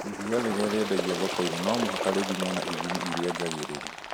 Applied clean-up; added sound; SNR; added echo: none; Bird; 2 dB; none.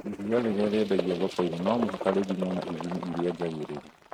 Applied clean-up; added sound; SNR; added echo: neural mask model RNNoise.